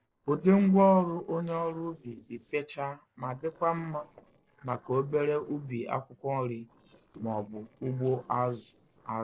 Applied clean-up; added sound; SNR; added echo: neural separator model SepFormer DNS4.